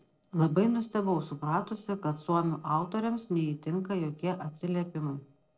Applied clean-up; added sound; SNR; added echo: neural separator model SepFormer DNS4.